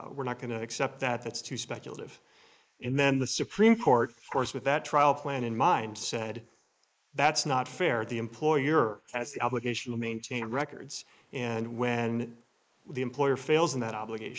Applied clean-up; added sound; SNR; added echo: neural mask model Resemble Enhance denoiser.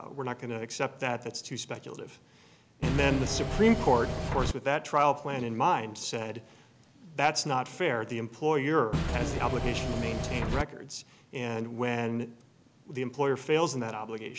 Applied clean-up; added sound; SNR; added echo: none; Engine / Mechanisms; 0 dB; none.